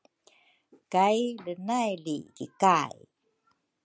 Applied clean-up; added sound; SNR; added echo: none; none; none; none.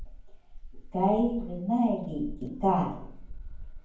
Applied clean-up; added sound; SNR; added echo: none; Keys jangling; 11 dB; reverberation time 0.9 s.